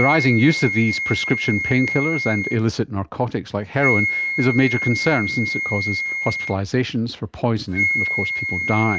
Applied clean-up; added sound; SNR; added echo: none; Wind instrument, woodwind instrument; 3 dB; none.